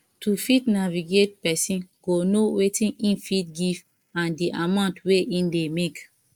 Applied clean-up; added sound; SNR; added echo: neural mask model Resemble Enhance denoiser.